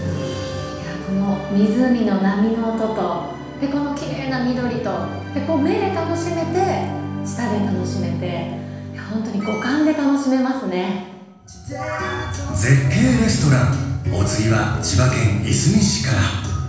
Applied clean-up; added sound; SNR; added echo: none; none; none; reverberation time 1.1 s.